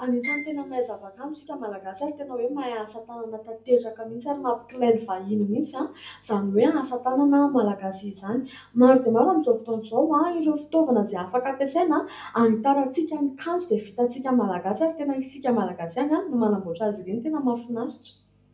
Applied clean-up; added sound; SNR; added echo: none; Bowed string instrument; 12 dB; reverberation time 0.3 s.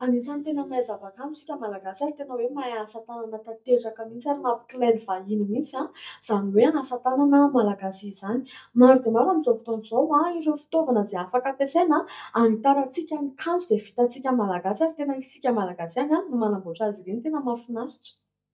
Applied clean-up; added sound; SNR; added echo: neural mask model DeepFilterNet 3.